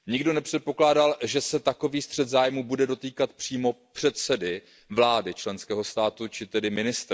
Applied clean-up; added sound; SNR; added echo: none; none; none; none.